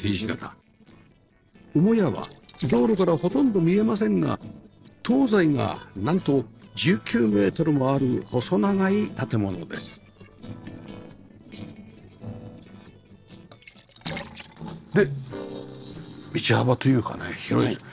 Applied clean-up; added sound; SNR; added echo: neural separator model SepFormer DNS4.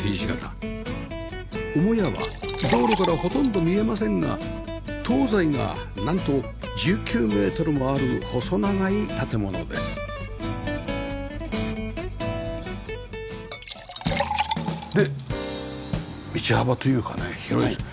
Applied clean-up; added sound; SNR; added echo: none; Liquid; 8 dB; none.